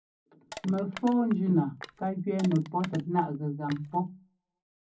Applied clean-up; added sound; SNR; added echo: none; Crushing; 17 dB; reverberation time 0.4 s.